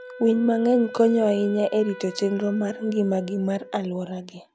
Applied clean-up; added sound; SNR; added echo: none; Wind instrument, woodwind instrument; 17 dB; none.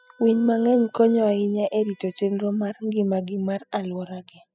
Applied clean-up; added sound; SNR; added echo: classical method spectral subtraction.